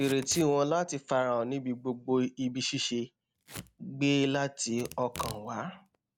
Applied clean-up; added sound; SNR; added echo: none; Packing tape, duct tape / Tearing; 19 dB; none.